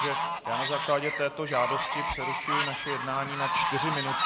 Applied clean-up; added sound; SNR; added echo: none; Fowl; -1 dB; none.